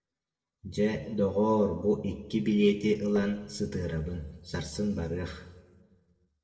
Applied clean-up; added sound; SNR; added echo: neural separator model SepFormer DNS4.